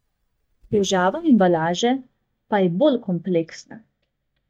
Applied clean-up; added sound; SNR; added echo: neural mask model DeepFilterNet 3.